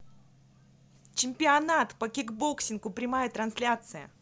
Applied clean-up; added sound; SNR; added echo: none; none; none; none.